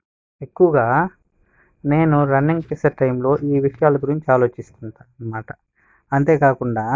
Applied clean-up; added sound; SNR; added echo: neural mask model DeepFilterNet 3.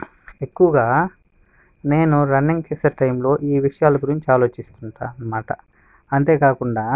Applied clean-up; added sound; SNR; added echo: none; none; none; none.